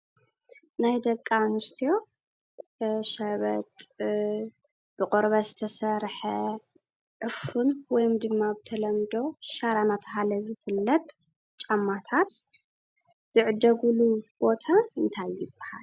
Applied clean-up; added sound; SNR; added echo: none; none; none; none.